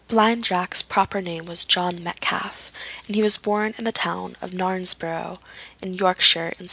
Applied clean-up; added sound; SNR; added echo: none; none; none; none.